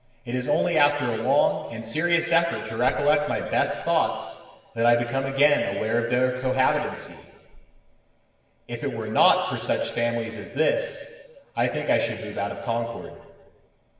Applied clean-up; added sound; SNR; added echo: none; none; none; reverberation time 1.5 s.